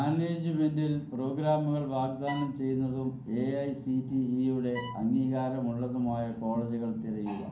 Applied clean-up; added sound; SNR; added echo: none; Bowed string instrument; 14 dB; reverberation time 0.6 s.